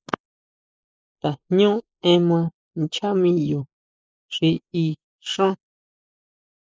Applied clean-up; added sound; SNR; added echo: neural mask model Resemble Enhance denoiser.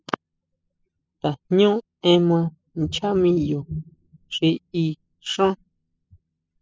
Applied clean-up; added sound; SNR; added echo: classical method spectral subtraction.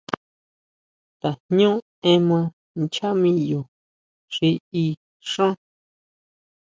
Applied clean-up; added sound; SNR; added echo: none; none; none; none.